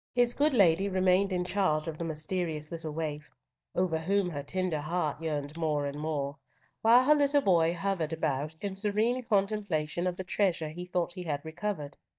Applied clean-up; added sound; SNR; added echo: neural mask model DeepFilterNet 3.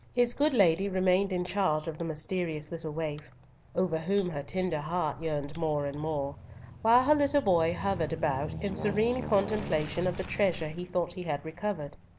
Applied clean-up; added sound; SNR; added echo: none; Aircraft; 14 dB; none.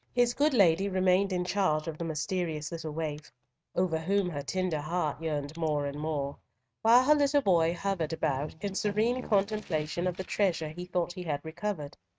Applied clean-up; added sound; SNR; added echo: neural mask model RNNoise.